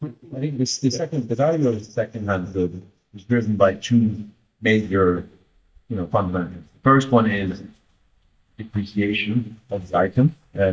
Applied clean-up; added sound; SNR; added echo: neural mask model DeepFilterNet 3.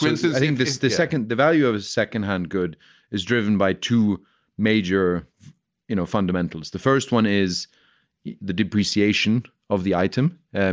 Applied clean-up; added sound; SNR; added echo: none; none; none; none.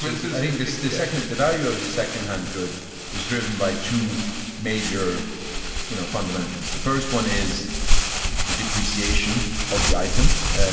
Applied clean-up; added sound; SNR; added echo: none; Crumpling, crinkling; -2 dB; reverberation time 2.6 s.